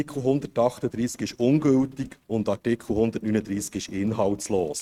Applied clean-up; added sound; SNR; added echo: neural mask model RNNoise.